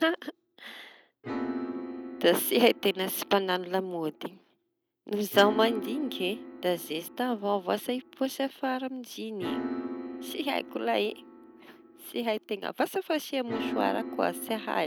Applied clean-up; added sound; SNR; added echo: none; Piano; 10 dB; none.